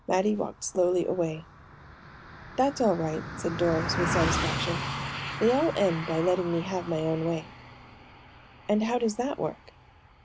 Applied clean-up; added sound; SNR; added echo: none; Car passing by; 7 dB; none.